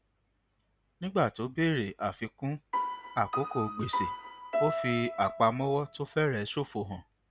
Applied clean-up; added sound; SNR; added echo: none; Piano; 3 dB; none.